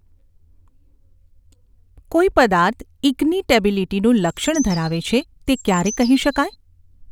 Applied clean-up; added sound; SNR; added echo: none; Bird; 15 dB; none.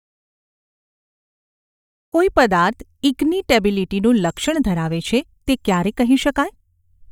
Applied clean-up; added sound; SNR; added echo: neural mask model DeepFilterNet 3.